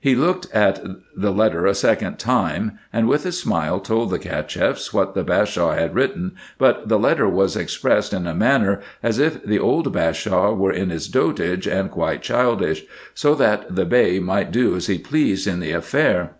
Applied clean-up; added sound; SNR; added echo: none; none; none; none.